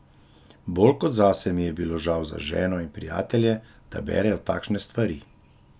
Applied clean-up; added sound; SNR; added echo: none; none; none; none.